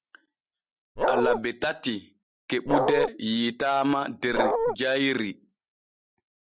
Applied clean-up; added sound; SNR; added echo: none; Bark; -5 dB; none.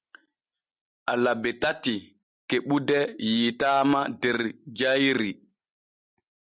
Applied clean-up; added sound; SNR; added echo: none; none; none; none.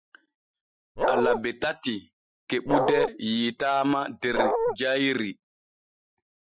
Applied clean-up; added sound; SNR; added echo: classical method Wiener filter.